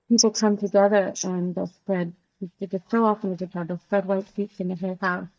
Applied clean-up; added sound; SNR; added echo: neural mask model DeepFilterNet 3.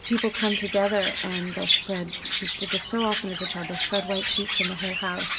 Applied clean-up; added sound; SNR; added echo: none; Chirp, tweet; -3 dB; reverberation time 0.7 s.